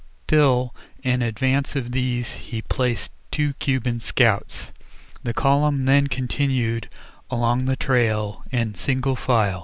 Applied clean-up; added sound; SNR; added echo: none; none; none; none.